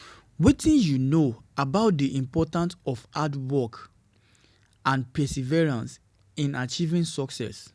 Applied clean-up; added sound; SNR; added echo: none; none; none; none.